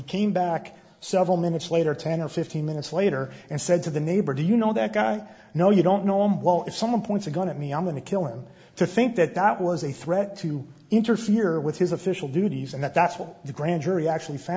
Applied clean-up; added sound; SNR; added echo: none; none; none; none.